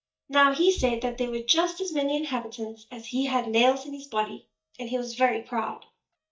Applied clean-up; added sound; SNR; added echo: neural mask model DeepFilterNet 3.